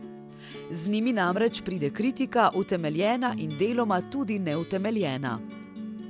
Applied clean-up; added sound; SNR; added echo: none; Acoustic guitar; 12 dB; none.